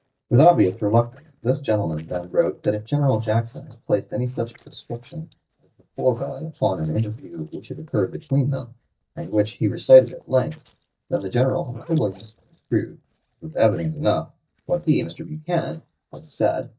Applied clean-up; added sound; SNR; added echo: neural mask model DeepFilterNet 3.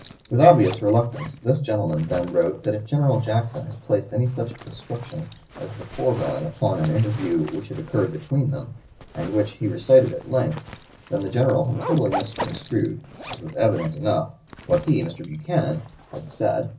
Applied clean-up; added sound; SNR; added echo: none; Zipper (clothing); 15 dB; reverberation time 0.4 s.